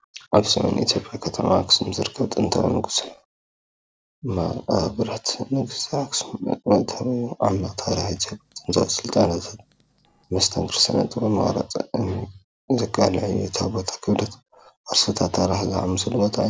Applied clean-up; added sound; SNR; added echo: neural separator model SepFormer DNS4.